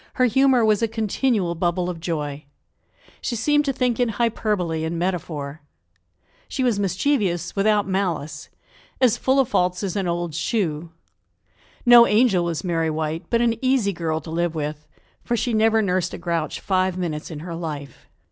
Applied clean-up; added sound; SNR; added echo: none; none; none; none.